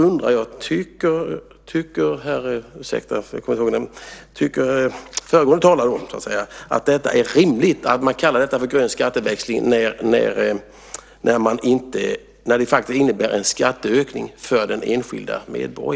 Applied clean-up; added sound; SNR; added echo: none; none; none; none.